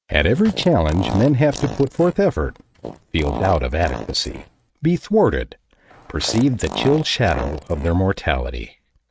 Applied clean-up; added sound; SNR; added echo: neural mask model RNNoise.